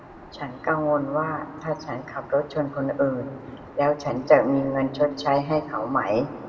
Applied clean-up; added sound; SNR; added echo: none; Aircraft; 20 dB; reverberation time 1.6 s.